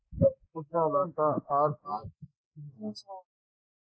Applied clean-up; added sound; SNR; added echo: neural mask model Resemble Enhance denoiser.